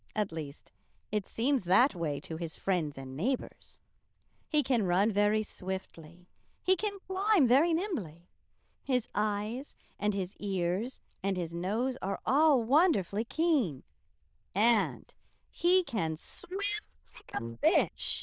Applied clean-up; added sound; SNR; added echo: neural diffusion model UNIVERSE++.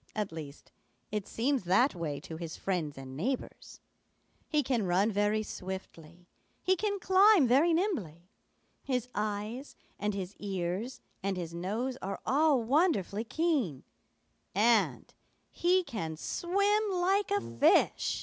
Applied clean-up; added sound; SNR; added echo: none; Brass instrument; 15 dB; none.